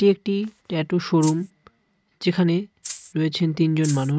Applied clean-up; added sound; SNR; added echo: neural mask model RNNoise.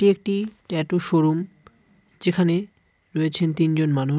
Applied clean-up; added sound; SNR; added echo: none; none; none; none.